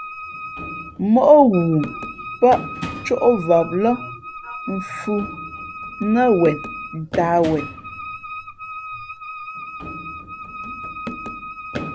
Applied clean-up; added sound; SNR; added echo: none; Run + Wind instrument, woodwind instrument; 11 dB; none.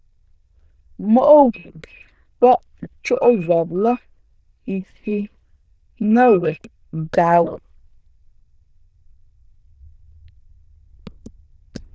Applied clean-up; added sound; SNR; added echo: neural diffusion model UNIVERSE++.